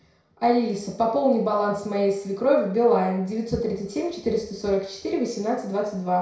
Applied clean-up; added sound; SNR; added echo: none; none; none; reverberation time 0.5 s.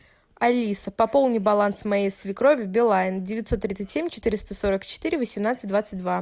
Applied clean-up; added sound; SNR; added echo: none; none; none; none.